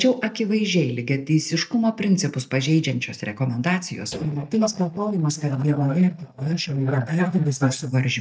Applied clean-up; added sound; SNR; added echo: neural mask model DeepFilterNet 3.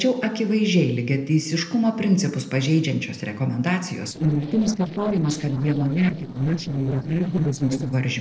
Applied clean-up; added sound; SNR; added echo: neural separator model SepFormer DNS4.